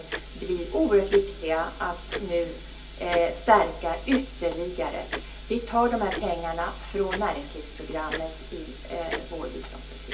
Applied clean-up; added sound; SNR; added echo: none; Tick-tock; 13 dB; reverberation time 0.3 s.